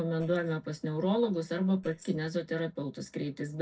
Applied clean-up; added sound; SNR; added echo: neural separator model SepFormer DNS4.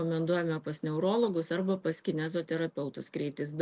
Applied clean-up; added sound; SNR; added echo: none; none; none; none.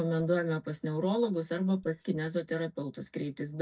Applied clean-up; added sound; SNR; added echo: neural mask model DeepFilterNet 3.